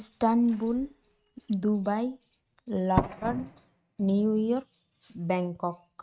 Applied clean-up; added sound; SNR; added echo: neural mask model RNNoise.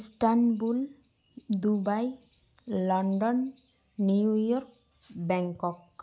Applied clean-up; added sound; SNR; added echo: none; none; none; none.